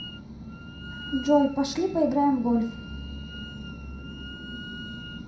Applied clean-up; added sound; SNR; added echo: none; Wind instrument, woodwind instrument; 16 dB; reverberation time 0.4 s.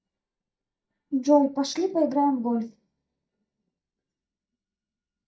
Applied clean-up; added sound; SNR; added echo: neural mask model DeepFilterNet 3.